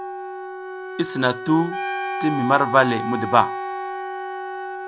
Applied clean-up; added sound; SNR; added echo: none; Wind instrument, woodwind instrument + Wind instrument, woodwind instrument; 6 dB; none.